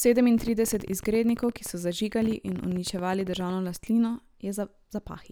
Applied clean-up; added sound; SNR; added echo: none; Fart; 18 dB; none.